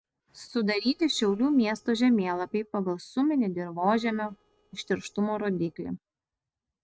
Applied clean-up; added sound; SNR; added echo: neural separator model SepFormer DNS4.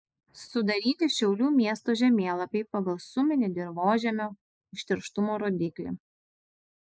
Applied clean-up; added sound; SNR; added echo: neural mask model Resemble Enhance denoiser.